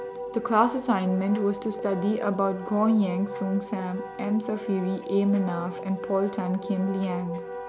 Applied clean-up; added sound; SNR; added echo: none; Wind instrument, woodwind instrument; 10 dB; none.